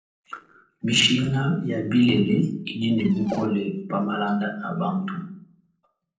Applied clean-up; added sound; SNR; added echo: neural separator model SepFormer DNS4.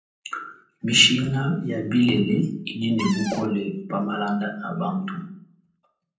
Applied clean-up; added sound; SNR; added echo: none; Cupboard open or close; 10 dB; reverberation time 0.6 s.